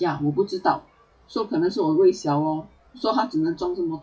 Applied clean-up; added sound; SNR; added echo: classical method WPE with log-MMSE.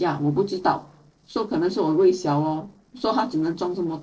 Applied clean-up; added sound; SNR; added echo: neural separator model SepFormer DNS4.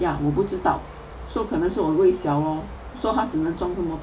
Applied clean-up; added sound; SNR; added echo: none; Stream; 18 dB; reverberation time 0.2 s.